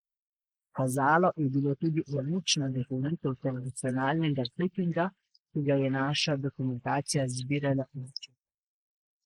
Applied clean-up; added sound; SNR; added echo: neural mask model Resemble Enhance denoiser.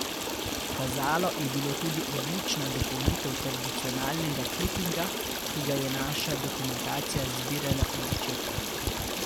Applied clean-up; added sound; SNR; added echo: none; Stream; -2 dB; none.